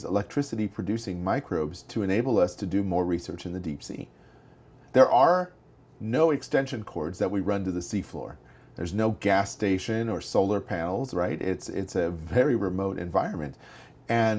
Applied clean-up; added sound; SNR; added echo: none; none; none; none.